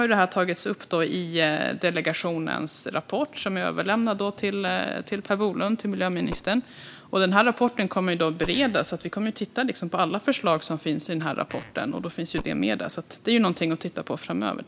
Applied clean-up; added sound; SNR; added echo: none; Coin (dropping) + Fart; 18 dB; none.